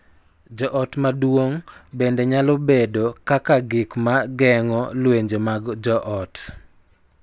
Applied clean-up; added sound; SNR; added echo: none; none; none; none.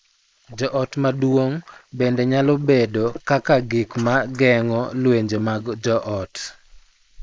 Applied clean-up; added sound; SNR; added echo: neural mask model Resemble Enhance denoiser.